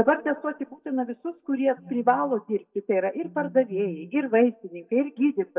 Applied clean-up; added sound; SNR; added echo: neural mask model DeepFilterNet 3.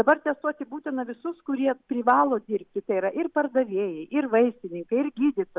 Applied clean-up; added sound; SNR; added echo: none; none; none; none.